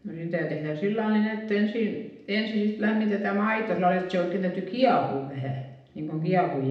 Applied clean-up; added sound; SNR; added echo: none; none; none; reverberation time 0.8 s.